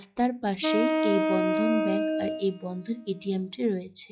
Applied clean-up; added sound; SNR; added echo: classical method log-MMSE.